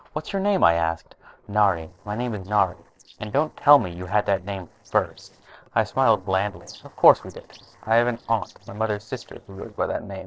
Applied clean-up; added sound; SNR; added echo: neural separator model SepFormer DNS4.